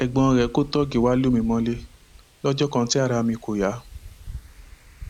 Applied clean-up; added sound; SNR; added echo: none; Wind; 17 dB; none.